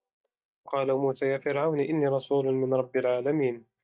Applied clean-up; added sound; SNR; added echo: neural mask model DeepFilterNet 3.